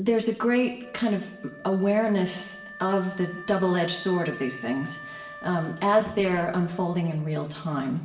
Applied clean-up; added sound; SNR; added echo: none; Wind instrument, woodwind instrument; 17 dB; reverberation time 1.0 s.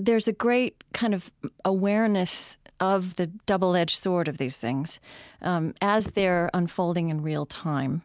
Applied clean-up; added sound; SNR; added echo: none; none; none; none.